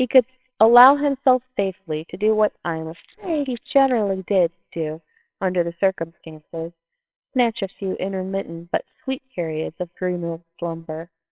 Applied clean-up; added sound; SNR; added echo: neural separator model SepFormer WHAMR!.